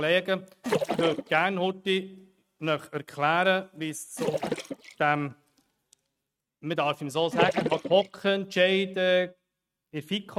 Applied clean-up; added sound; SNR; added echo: neural mask model RNNoise.